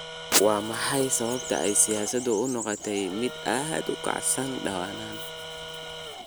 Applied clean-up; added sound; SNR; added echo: none; Tools; 11 dB; none.